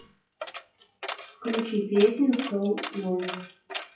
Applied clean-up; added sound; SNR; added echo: classical method WPE with log-MMSE.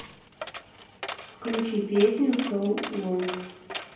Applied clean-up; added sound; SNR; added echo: none; Coin (dropping); 9 dB; reverberation time 0.8 s.